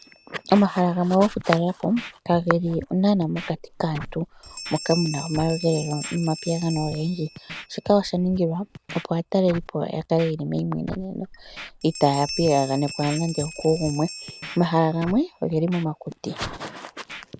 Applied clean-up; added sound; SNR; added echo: none; Scratching (performance technique) + Bell; 15 dB; none.